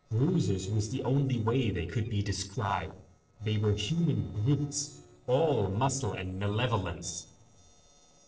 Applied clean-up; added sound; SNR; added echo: neural separator model SepFormer DNS4.